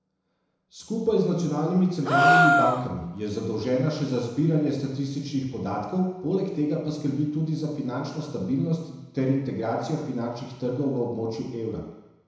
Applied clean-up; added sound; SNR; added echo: none; Gasp; -3 dB; reverberation time 1.0 s.